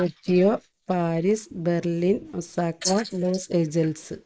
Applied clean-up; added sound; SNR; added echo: neural mask model Resemble Enhance denoiser.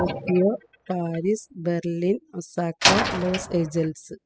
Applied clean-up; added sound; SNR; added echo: classical method spectral subtraction.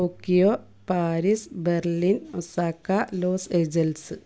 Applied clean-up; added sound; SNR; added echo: none; none; none; none.